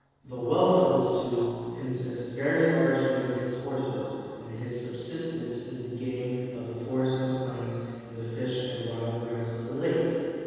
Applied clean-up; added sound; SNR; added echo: neural separator model SepFormer DNS4.